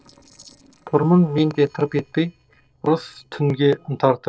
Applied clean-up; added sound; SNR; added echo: neural separator model SepFormer DNS4.